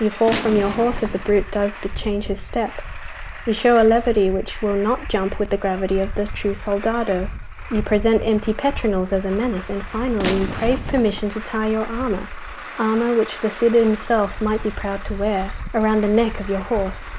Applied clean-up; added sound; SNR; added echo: none; Gunshot, gunfire + Truck; 9 dB; none.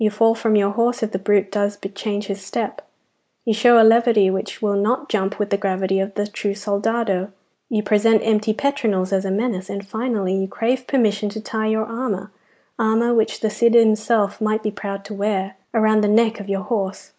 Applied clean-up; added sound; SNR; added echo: none; none; none; none.